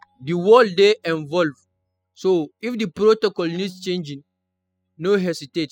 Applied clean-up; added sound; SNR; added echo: classical method spectral subtraction.